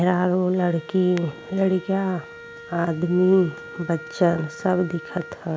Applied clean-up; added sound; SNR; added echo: none; Wind instrument, woodwind instrument; 18 dB; none.